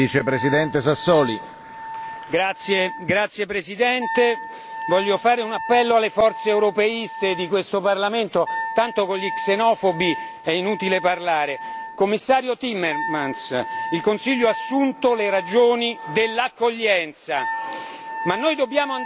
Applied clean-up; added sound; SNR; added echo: none; Wind instrument, woodwind instrument; 11 dB; none.